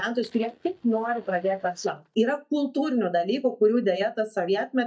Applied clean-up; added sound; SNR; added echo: neural mask model DeepFilterNet 3.